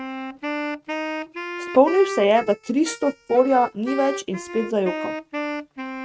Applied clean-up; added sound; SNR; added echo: neural mask model RNNoise.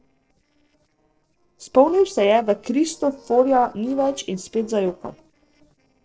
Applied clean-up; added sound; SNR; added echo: neural separator model SepFormer DNS4.